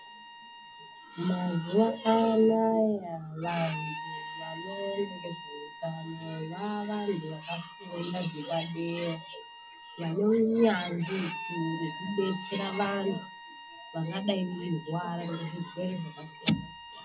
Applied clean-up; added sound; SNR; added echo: none; Bowed string instrument; 13 dB; reverberation time 0.4 s.